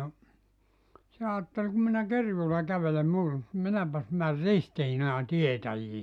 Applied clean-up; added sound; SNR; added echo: none; none; none; none.